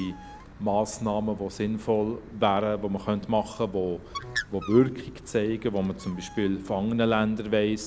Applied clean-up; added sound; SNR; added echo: none; Bird; 16 dB; none.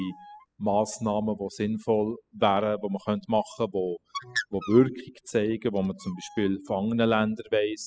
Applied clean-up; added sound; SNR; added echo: classical method spectral subtraction.